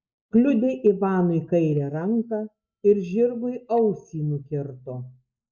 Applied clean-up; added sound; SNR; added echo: neural mask model DeepFilterNet 3.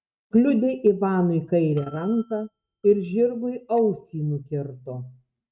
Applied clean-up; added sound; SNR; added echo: neural mask model RNNoise.